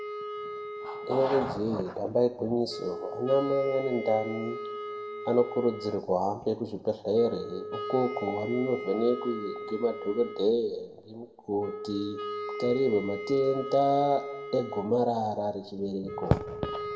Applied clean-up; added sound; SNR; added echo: none; Wind instrument, woodwind instrument; 9 dB; reverberation time 1.4 s.